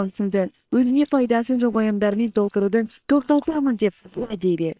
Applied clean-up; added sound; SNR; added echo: neural separator model SepFormer WHAM!.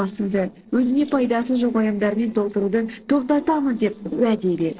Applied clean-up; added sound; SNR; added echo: neural separator model SepFormer DNS4.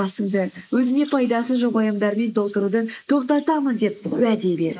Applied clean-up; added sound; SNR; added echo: neural mask model Resemble Enhance denoiser.